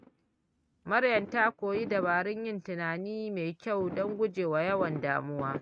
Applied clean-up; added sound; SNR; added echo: neural mask model RNNoise.